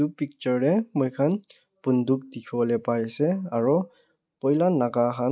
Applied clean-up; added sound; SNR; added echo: none; none; none; none.